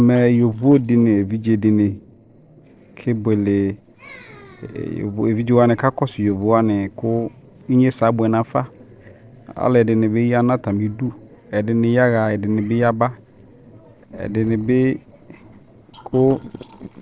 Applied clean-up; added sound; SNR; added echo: neural separator model SepFormer DNS4.